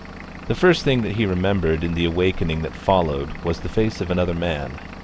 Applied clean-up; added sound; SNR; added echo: none; Engine / Vehicle; 14 dB; none.